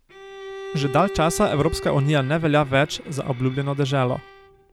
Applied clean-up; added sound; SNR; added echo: none; Bowed string instrument; 14 dB; none.